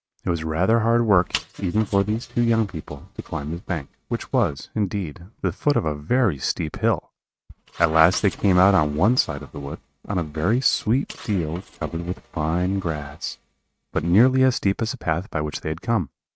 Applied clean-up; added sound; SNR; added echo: neural mask model RNNoise.